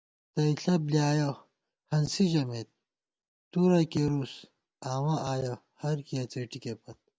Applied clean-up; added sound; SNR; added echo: none; none; none; none.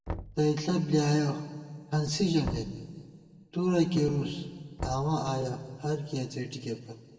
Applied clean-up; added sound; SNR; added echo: none; Knock; 15 dB; reverberation time 1.6 s.